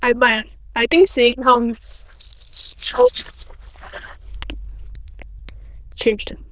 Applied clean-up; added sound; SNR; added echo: neural diffusion model UNIVERSE++.